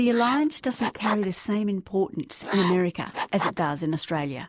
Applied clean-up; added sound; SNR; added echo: neural mask model Resemble Enhance denoiser.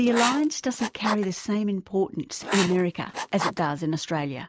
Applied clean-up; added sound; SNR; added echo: neural mask model RNNoise.